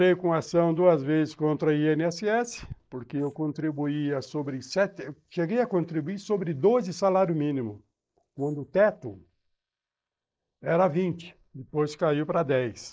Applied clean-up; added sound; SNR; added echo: neural mask model Resemble Enhance denoiser.